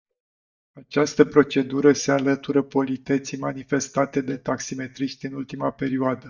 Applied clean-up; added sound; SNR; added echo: neural mask model DeepFilterNet 3.